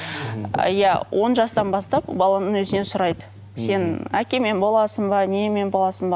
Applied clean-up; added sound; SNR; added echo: none; Wind; 15 dB; none.